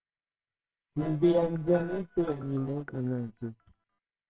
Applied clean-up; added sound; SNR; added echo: neural separator model SepFormer WHAMR!.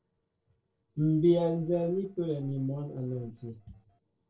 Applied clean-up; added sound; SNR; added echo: neural separator model SepFormer DNS4.